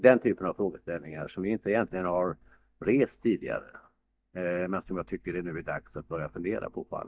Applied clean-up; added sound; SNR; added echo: neural mask model DeepFilterNet 3.